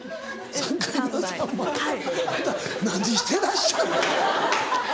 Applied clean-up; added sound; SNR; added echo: none; none; none; none.